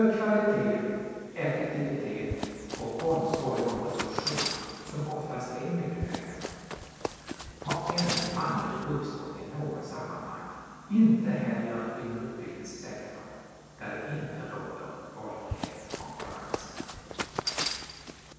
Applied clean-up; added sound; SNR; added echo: none; Run; 5 dB; reverberation time 2.1 s.